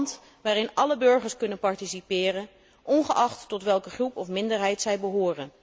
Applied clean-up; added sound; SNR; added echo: none; none; none; none.